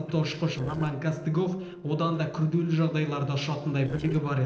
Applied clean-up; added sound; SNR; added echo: neural separator model SepFormer DNS4.